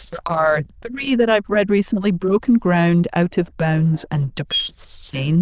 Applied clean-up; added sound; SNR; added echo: neural diffusion model UNIVERSE++.